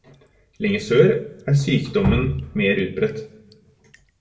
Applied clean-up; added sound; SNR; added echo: none; Drip; 11 dB; reverberation time 0.6 s.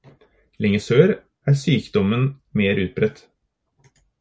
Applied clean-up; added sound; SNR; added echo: none; none; none; none.